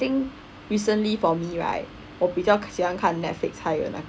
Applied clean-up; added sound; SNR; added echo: none; none; none; none.